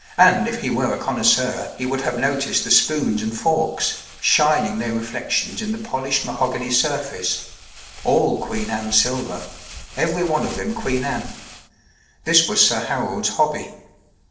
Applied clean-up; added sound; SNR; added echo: neural separator model SepFormer DNS4.